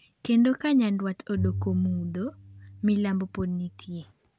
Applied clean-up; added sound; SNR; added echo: none; Bowed string instrument; 9 dB; none.